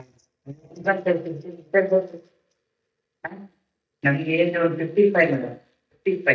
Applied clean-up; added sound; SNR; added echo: neural mask model DeepFilterNet 3.